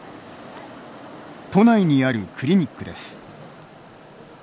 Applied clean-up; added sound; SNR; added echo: none; none; none; none.